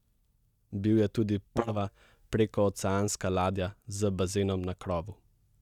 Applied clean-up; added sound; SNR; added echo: neural mask model DeepFilterNet 3.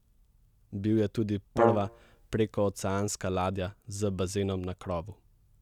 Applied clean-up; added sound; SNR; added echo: none; Brass instrument; -1 dB; none.